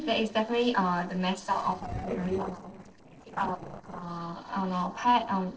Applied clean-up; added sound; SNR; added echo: neural separator model SepFormer DNS4.